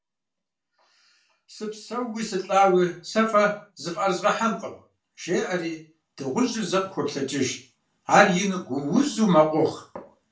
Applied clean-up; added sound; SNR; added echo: none; none; none; reverberation time 0.3 s.